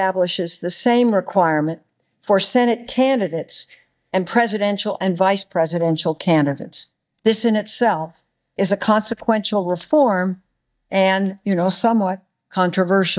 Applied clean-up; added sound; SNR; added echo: neural mask model DeepFilterNet 3.